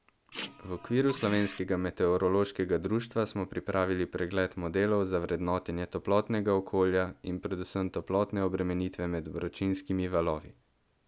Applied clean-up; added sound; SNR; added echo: none; Printer; 12 dB; none.